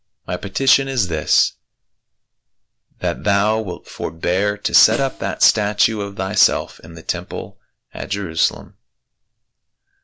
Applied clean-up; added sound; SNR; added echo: none; Snare drum; 16 dB; none.